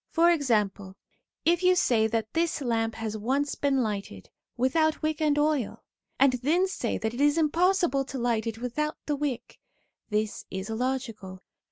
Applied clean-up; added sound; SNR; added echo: none; none; none; none.